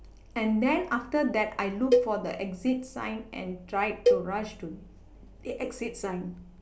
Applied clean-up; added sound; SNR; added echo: none; Cowbell; 0 dB; none.